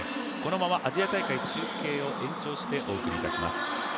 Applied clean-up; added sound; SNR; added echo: none; none; none; none.